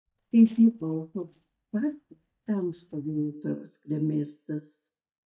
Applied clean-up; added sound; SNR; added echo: neural mask model DeepFilterNet 3.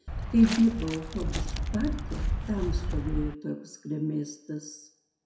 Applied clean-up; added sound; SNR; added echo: none; Walk, footsteps; 1 dB; reverberation time 0.6 s.